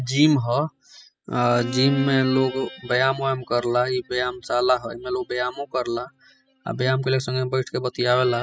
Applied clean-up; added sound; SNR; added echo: classical method spectral subtraction.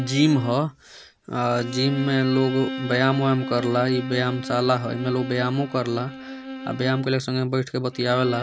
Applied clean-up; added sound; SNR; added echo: none; Bowed string instrument; 10 dB; none.